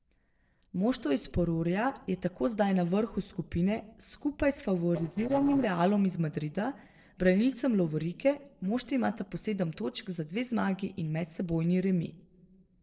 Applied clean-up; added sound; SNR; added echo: neural separator model SepFormer DNS4.